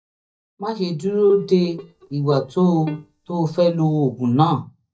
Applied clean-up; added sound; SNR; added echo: neural mask model DeepFilterNet 3.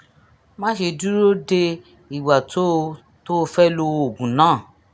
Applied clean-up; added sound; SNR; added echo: none; none; none; none.